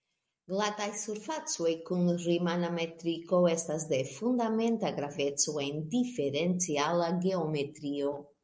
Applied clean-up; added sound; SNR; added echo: none; none; none; none.